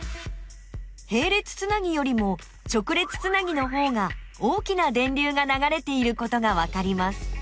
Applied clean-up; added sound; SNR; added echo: none; none; none; none.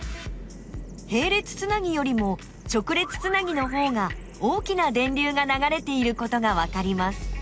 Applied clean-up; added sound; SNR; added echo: none; Bird vocalization, bird call, bird song; 19 dB; none.